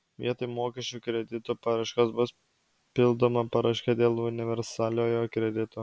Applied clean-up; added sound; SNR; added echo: none; none; none; none.